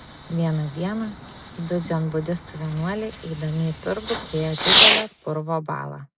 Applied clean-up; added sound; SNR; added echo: none; Fireworks; -1 dB; none.